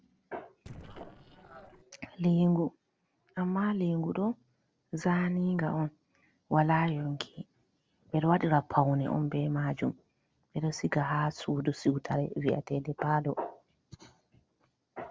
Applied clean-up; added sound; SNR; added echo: neural separator model SepFormer DNS4.